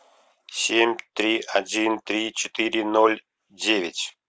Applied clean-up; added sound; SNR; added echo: none; none; none; none.